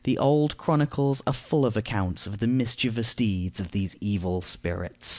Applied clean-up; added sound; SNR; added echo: none; none; none; none.